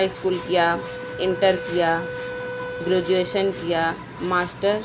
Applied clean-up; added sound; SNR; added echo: none; Wind instrument, woodwind instrument; 11 dB; none.